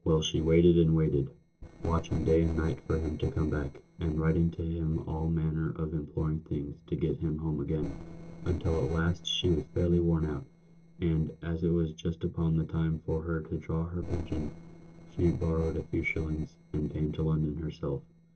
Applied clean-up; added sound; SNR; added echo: neural separator model SepFormer DNS4.